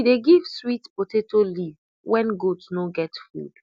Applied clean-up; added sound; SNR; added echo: none; none; none; none.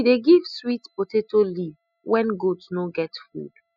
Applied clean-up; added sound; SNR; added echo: classical method spectral subtraction.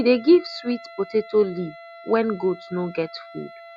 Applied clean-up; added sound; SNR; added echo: none; Wind instrument, woodwind instrument; 19 dB; none.